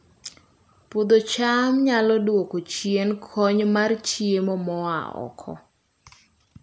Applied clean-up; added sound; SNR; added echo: none; none; none; none.